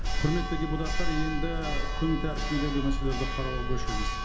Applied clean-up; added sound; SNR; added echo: none; Church bell; -3 dB; reverberation time 0.4 s.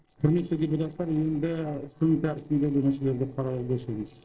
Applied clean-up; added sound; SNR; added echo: neural separator model SepFormer DNS4.